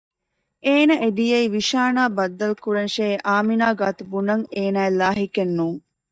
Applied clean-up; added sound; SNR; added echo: neural mask model DeepFilterNet 3.